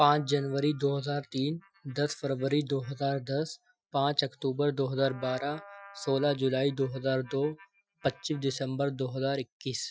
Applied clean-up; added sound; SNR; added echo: classical method Wiener filter.